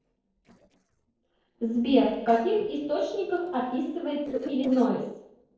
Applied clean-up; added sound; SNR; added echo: neural separator model SepFormer DNS4.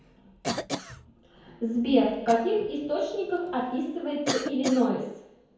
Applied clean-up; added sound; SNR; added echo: none; Cough; 10 dB; reverberation time 0.9 s.